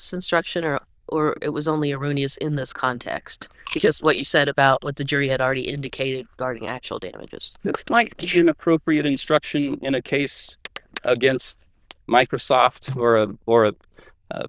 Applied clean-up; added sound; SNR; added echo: neural diffusion model UNIVERSE++.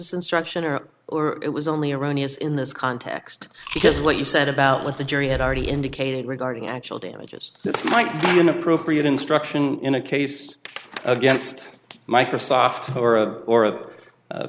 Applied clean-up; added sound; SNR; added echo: none; Chewing, mastication; 10 dB; none.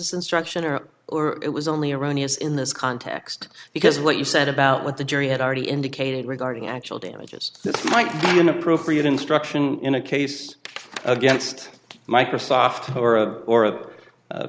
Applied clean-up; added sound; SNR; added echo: none; none; none; none.